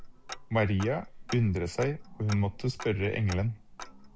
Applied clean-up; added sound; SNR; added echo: none; Tick-tock; 14 dB; none.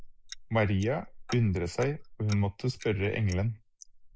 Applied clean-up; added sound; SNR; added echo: neural mask model Resemble Enhance denoiser.